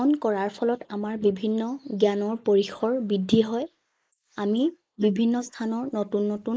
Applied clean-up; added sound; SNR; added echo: neural mask model Resemble Enhance denoiser.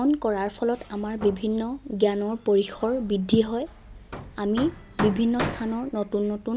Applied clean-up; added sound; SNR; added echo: none; Hammer; 12 dB; none.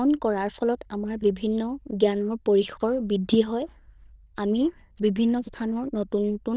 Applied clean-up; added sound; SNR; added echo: neural diffusion model UNIVERSE++.